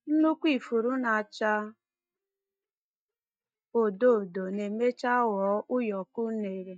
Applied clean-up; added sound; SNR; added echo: neural mask model DeepFilterNet 3.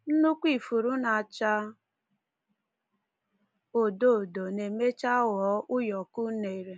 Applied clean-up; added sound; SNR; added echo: none; none; none; none.